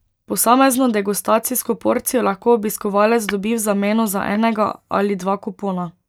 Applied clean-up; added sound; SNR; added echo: neural mask model DeepFilterNet 3.